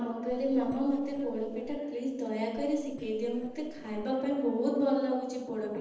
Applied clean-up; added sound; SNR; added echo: neural separator model SepFormer DNS4.